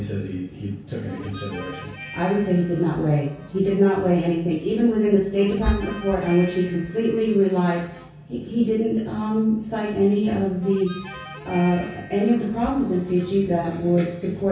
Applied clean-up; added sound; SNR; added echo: none; Harmonica; 19 dB; reverberation time 0.6 s.